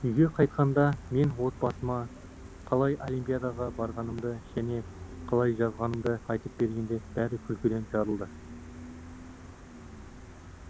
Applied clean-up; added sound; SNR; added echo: none; Gull, seagull; 14 dB; none.